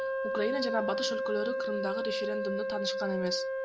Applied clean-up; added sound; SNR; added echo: none; Wind instrument, woodwind instrument; -2 dB; none.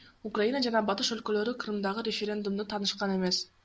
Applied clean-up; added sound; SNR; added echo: none; none; none; none.